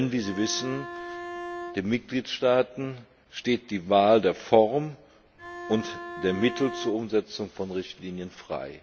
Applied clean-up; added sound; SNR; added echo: none; Bowed string instrument; 10 dB; none.